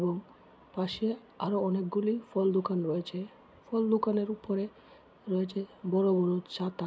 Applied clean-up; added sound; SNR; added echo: none; none; none; none.